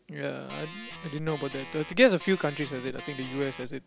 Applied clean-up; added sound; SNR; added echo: none; Organ; 13 dB; none.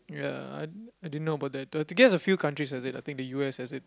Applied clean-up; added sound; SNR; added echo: none; none; none; none.